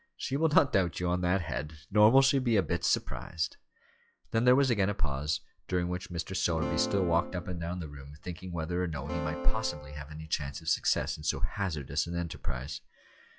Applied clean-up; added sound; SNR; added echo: classical method log-MMSE.